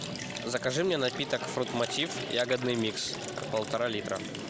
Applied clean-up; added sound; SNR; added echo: none; Liquid; 12 dB; none.